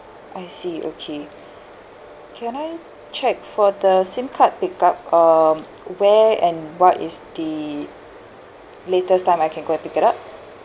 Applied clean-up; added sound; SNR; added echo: none; none; none; none.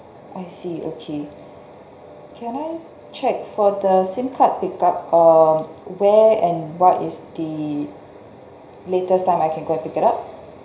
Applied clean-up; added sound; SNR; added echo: none; none; none; reverberation time 0.5 s.